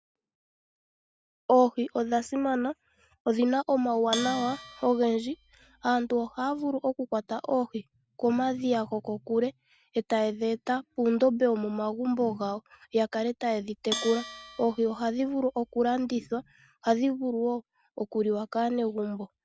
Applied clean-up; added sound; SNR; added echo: none; Bell; 13 dB; none.